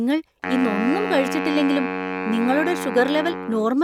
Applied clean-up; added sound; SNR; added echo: none; Wind instrument, woodwind instrument; 5 dB; none.